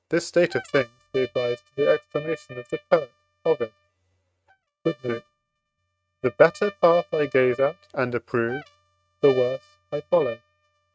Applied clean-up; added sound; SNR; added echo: neural mask model RNNoise.